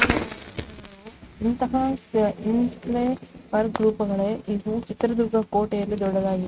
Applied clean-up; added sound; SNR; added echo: neural mask model RNNoise.